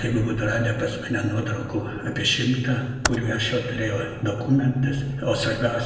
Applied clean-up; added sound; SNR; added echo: none; Computer keyboard; 9 dB; reverberation time 1.0 s.